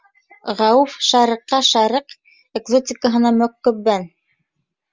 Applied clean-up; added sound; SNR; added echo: none; none; none; none.